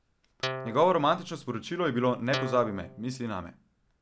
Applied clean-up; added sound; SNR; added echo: none; Guitar; 8 dB; none.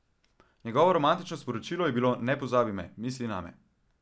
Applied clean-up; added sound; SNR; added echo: none; none; none; none.